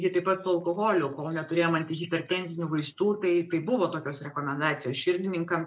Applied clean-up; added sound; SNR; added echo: neural mask model Resemble Enhance denoiser.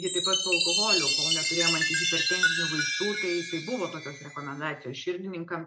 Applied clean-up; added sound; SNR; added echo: none; Chime; -5 dB; none.